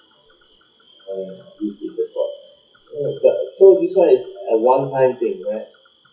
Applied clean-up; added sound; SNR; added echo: classical method WPE with log-MMSE.